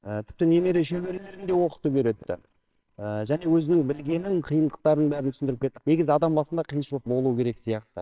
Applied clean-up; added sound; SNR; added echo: neural separator model SepFormer WHAMR!.